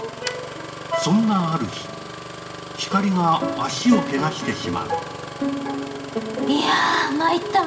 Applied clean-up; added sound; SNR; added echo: none; Engine starting; 12 dB; reverberation time 2.6 s.